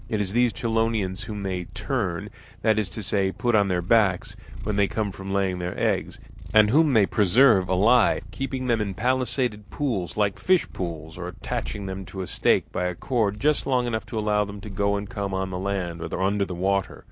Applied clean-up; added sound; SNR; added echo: none; Purr; 12 dB; none.